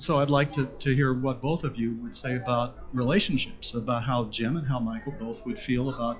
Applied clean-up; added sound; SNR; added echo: classical method log-MMSE.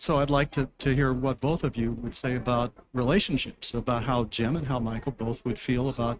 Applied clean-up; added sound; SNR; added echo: neural mask model RNNoise.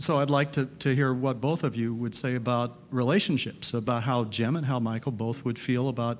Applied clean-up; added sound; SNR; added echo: none; none; none; none.